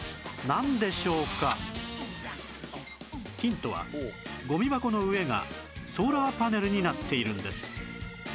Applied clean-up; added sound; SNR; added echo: none; Drill; 7 dB; none.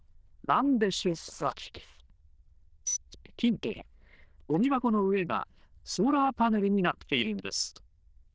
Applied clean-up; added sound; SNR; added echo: neural diffusion model UNIVERSE++.